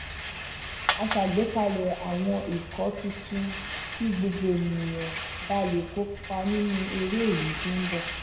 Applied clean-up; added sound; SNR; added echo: none; Rattle; 4 dB; reverberation time 0.7 s.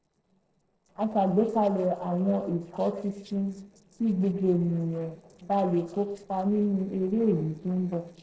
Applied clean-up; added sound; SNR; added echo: neural separator model SepFormer DNS4.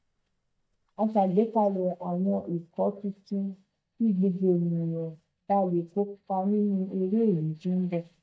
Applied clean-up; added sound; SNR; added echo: neural mask model DeepFilterNet 3.